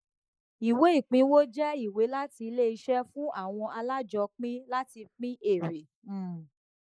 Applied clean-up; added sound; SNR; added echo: neural mask model Resemble Enhance denoiser.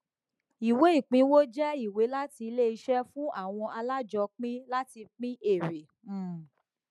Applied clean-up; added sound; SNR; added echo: none; none; none; none.